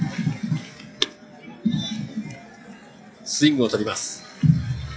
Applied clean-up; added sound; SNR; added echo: classical method WPE with log-MMSE.